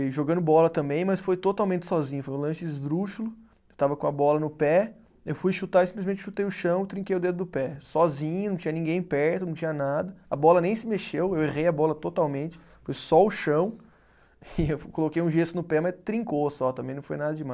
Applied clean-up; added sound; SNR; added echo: none; none; none; none.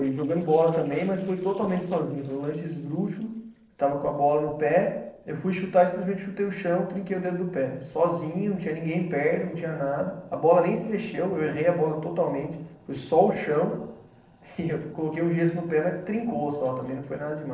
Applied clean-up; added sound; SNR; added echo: neural separator model SepFormer DNS4.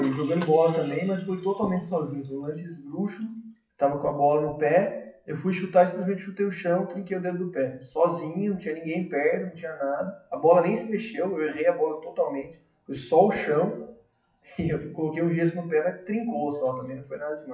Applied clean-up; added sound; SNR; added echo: classical method WPE with log-MMSE.